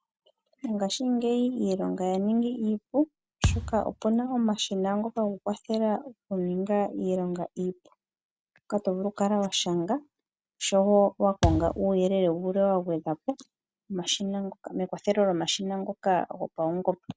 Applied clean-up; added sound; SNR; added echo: none; Thump, thud; 3 dB; none.